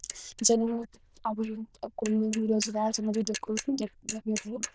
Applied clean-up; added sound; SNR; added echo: neural diffusion model UNIVERSE++.